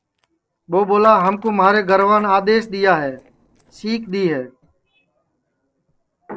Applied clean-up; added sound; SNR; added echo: neural separator model SepFormer DNS4.